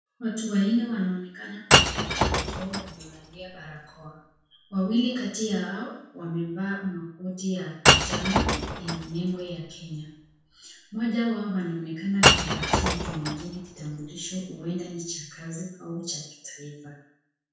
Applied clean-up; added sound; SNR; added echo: none; Shatter / Crushing; -5 dB; reverberation time 0.6 s.